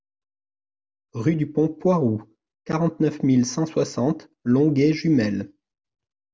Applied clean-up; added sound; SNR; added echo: none; none; none; none.